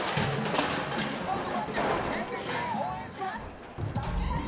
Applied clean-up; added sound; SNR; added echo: none; Crushing; -3 dB; reverberation time 0.3 s.